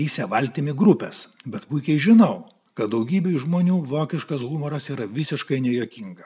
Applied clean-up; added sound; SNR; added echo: none; none; none; none.